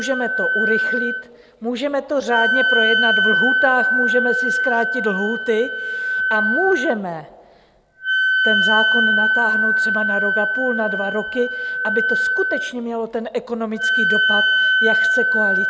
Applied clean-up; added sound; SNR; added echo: none; Wind instrument, woodwind instrument; -4 dB; none.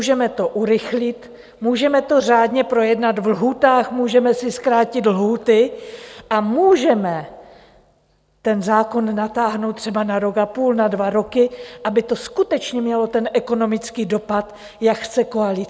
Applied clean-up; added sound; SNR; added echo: none; none; none; none.